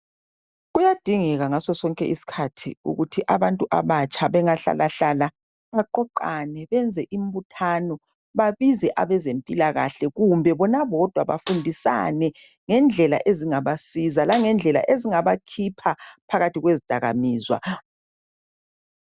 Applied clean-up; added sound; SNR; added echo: none; Snare drum; 19 dB; none.